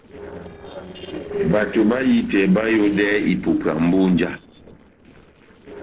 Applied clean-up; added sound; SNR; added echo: neural separator model SepFormer DNS4.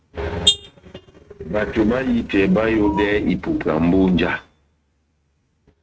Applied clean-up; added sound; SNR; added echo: neural mask model RNNoise.